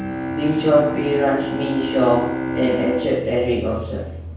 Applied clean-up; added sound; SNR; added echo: none; Bowed string instrument; 6 dB; reverberation time 0.7 s.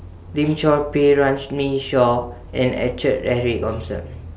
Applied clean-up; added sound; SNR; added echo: none; none; none; none.